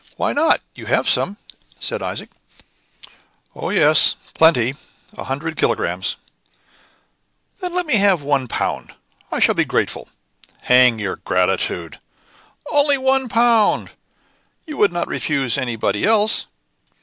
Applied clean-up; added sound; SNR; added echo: none; none; none; none.